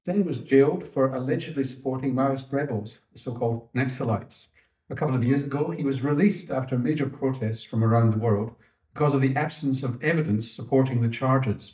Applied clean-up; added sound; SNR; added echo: neural mask model DeepFilterNet 3.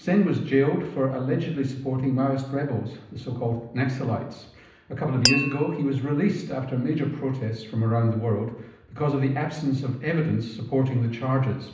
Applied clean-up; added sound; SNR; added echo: none; Tap; 4 dB; reverberation time 0.8 s.